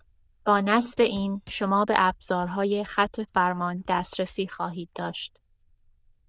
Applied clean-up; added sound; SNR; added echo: neural diffusion model UNIVERSE++.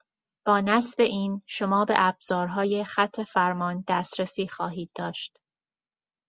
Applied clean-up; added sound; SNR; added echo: none; none; none; none.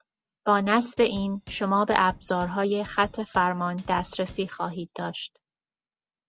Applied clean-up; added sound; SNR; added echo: none; Drum / Drum kit; 20 dB; none.